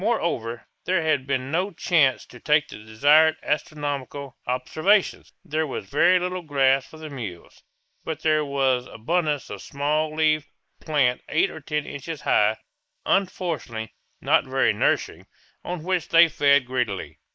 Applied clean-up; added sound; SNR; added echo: neural mask model Resemble Enhance denoiser.